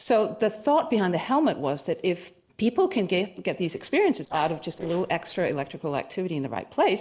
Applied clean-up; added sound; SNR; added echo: neural separator model SepFormer DNS4.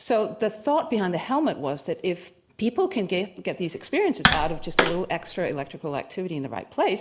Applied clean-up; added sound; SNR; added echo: none; Tap; 0 dB; none.